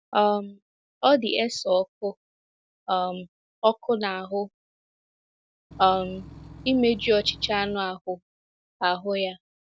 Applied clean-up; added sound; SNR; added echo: none; Engine / Truck / Car; 17 dB; none.